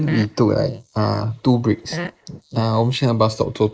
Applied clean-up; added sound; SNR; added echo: neural mask model Resemble Enhance denoiser.